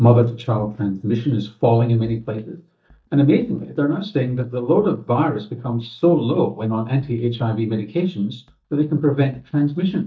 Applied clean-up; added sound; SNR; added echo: neural mask model DeepFilterNet 3.